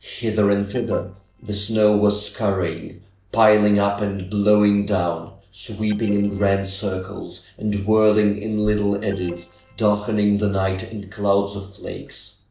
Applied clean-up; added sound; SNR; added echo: neural separator model SepFormer DNS4.